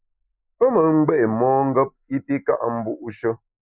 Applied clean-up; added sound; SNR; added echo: neural mask model Resemble Enhance denoiser.